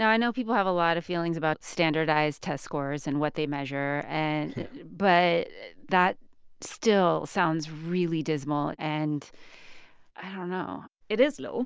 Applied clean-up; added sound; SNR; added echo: none; none; none; none.